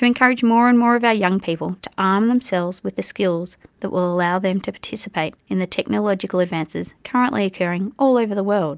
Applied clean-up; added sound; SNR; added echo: none; none; none; none.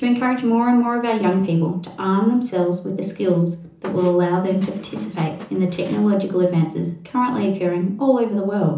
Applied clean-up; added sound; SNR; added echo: none; Squeak; 18 dB; reverberation time 0.7 s.